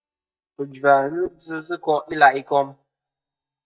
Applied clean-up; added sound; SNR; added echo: neural mask model DeepFilterNet 3.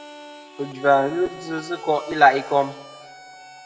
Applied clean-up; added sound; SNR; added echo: none; Harmonica; 18 dB; reverberation time 1.0 s.